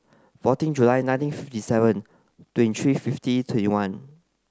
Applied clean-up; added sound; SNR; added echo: none; none; none; none.